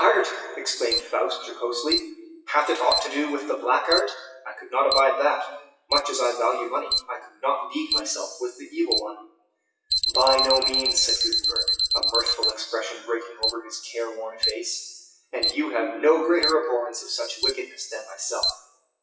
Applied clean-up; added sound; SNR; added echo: classical method WPE with log-MMSE.